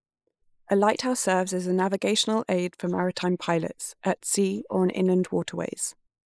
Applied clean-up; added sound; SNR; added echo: neural mask model Resemble Enhance denoiser.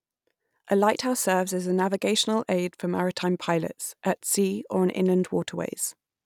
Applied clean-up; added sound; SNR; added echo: none; none; none; none.